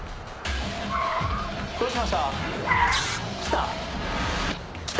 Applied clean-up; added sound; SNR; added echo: none; Car; 3 dB; none.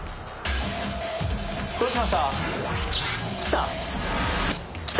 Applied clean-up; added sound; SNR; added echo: none; none; none; none.